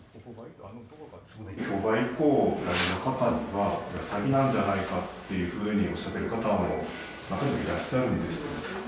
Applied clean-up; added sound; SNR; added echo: none; none; none; none.